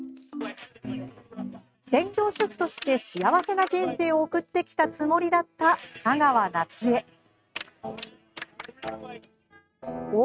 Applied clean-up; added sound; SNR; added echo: neural mask model RNNoise.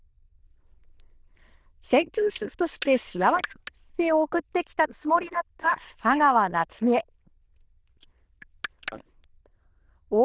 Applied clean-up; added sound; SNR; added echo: neural diffusion model UNIVERSE++.